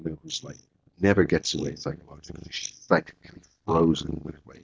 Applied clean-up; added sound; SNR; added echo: neural mask model DeepFilterNet 3.